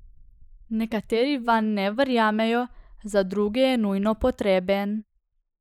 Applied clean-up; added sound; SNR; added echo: neural mask model Resemble Enhance denoiser.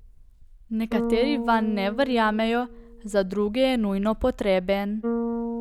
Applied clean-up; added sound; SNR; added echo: none; Bass guitar; 8 dB; none.